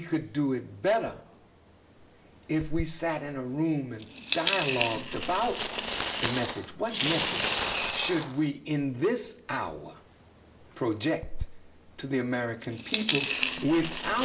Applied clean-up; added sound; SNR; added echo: none; Coin (dropping); 4 dB; none.